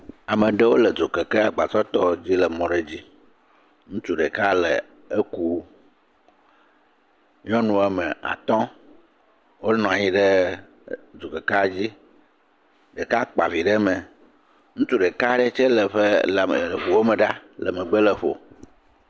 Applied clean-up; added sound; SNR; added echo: none; none; none; none.